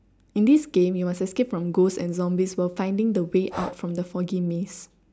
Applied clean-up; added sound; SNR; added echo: none; Breathing; 20 dB; none.